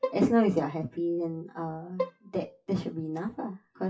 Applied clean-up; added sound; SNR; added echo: classical method WPE with log-MMSE.